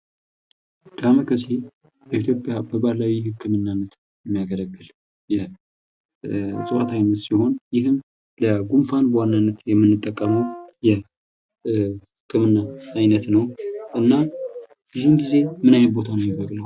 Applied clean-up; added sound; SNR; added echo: none; Brass instrument; 15 dB; none.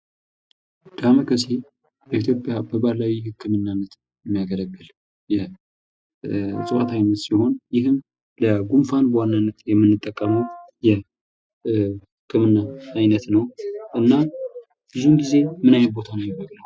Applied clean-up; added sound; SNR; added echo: classical method spectral subtraction.